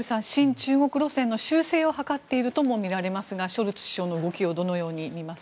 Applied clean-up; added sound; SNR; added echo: none; none; none; none.